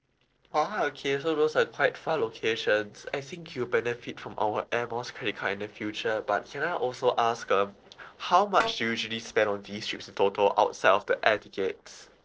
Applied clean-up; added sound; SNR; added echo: neural separator model SepFormer DNS4.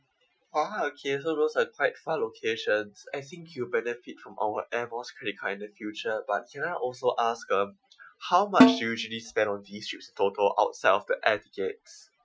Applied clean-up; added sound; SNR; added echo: classical method Wiener filter.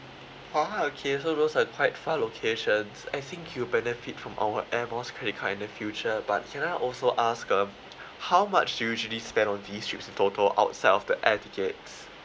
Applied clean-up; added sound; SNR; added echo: none; none; none; none.